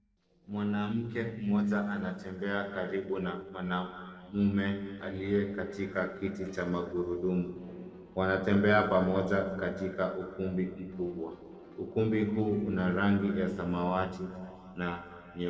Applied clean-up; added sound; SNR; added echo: neural separator model SepFormer DNS4.